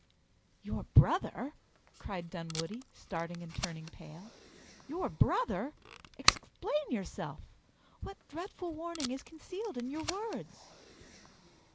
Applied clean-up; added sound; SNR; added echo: none; Packing tape, duct tape; 8 dB; none.